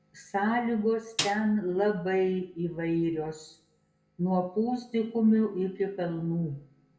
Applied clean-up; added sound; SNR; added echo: none; Snare drum; 7 dB; reverberation time 0.5 s.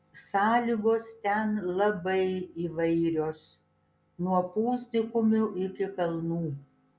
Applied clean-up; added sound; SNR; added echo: none; none; none; none.